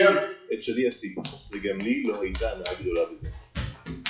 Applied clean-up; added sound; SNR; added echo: classical method WPE with log-MMSE.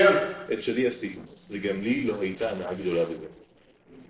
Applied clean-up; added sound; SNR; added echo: neural separator model SepFormer DNS4.